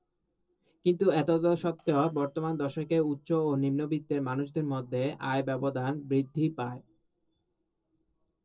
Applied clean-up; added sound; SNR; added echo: neural separator model SepFormer DNS4.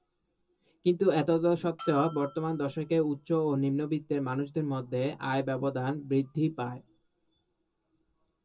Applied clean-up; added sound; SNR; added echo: none; Bell; 18 dB; reverberation time 0.2 s.